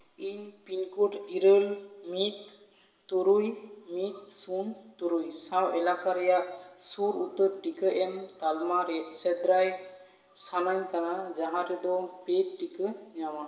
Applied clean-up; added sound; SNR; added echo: none; none; none; reverberation time 1.1 s.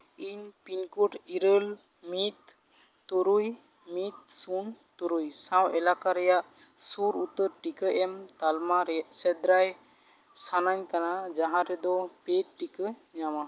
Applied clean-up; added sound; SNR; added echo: none; none; none; none.